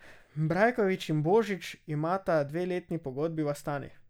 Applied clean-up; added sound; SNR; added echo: none; none; none; none.